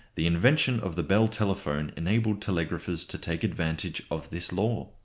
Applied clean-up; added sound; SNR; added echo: none; none; none; none.